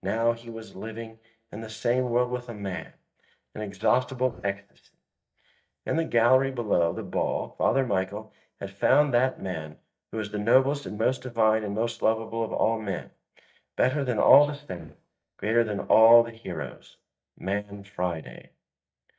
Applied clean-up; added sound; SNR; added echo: neural mask model DeepFilterNet 3.